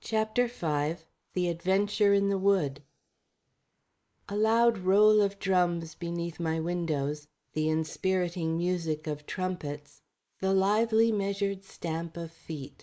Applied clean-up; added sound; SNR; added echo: neural mask model Resemble Enhance denoiser.